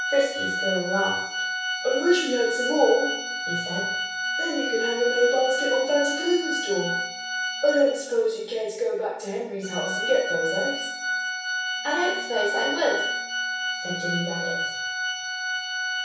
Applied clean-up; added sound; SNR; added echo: none; Organ; 3 dB; reverberation time 0.7 s.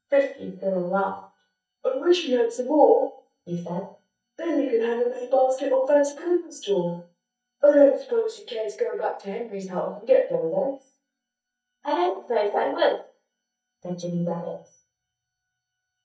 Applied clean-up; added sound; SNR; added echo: neural mask model DeepFilterNet 3.